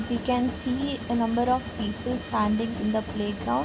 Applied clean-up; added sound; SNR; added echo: none; Mechanisms; 8 dB; none.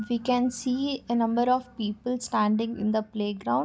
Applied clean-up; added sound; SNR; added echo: none; none; none; none.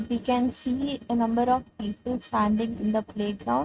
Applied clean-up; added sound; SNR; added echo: neural mask model RNNoise.